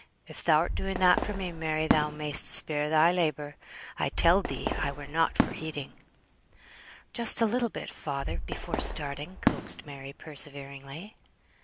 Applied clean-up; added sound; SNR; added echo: none; Fireworks; 5 dB; none.